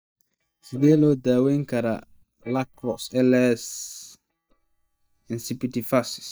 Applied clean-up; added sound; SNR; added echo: neural mask model DeepFilterNet 3.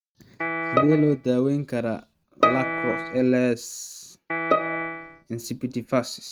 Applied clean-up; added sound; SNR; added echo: neural mask model RNNoise.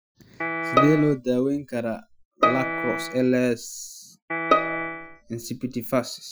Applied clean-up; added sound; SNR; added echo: classical method Wiener filter.